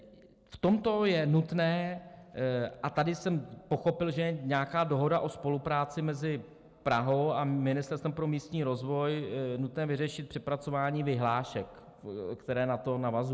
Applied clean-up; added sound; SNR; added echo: none; none; none; none.